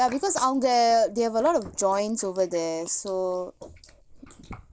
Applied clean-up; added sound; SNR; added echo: neural mask model Resemble Enhance denoiser.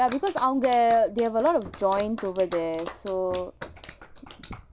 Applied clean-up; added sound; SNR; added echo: none; Knock + Clapping; 17 dB; none.